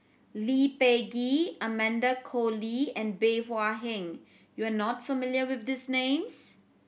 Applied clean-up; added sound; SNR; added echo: none; none; none; none.